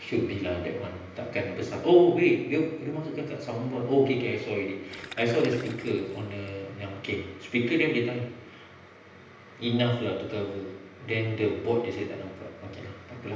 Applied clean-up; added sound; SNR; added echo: none; Gurgling; 17 dB; reverberation time 0.9 s.